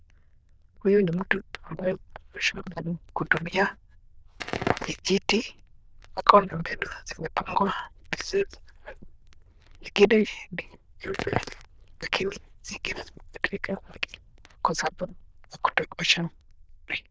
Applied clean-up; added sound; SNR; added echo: neural diffusion model UNIVERSE++.